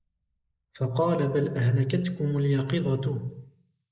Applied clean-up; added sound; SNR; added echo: neural mask model Resemble Enhance denoiser.